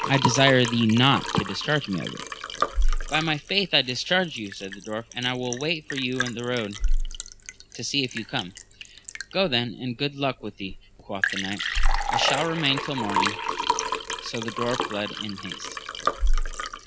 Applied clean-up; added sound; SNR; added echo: none; Liquid; 0 dB; none.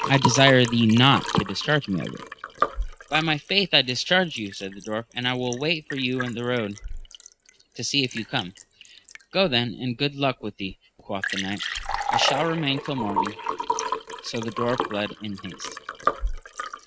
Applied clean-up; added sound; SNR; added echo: neural mask model RNNoise.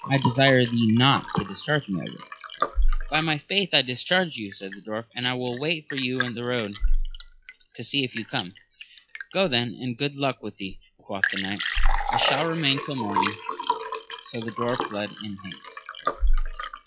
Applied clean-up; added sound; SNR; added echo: classical method log-MMSE.